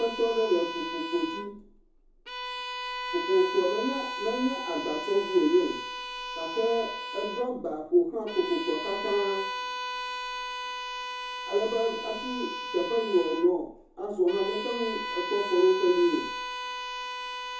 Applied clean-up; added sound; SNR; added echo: none; Bowed string instrument; 7 dB; reverberation time 0.5 s.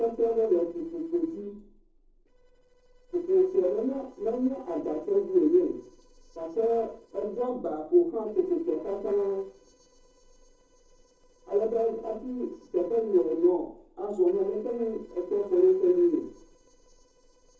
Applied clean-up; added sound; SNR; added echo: neural separator model SepFormer DNS4.